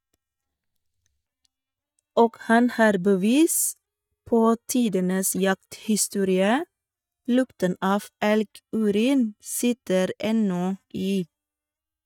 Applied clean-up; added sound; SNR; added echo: neural mask model DeepFilterNet 3.